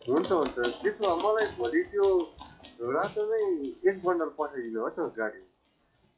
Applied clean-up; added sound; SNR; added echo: classical method WPE with log-MMSE.